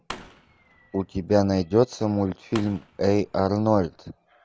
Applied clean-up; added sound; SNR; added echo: none; Fireworks; 19 dB; none.